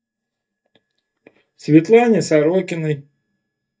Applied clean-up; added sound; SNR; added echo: neural mask model DeepFilterNet 3.